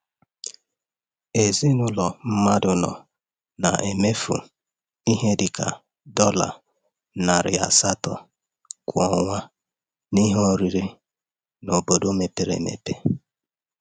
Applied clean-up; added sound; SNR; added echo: none; none; none; none.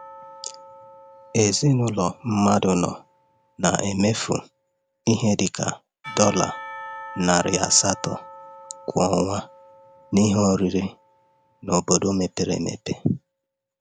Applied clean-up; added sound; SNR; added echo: none; Church bell / Percussion; 19 dB; none.